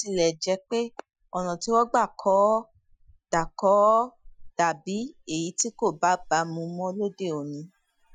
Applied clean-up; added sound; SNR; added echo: classical method Wiener filter.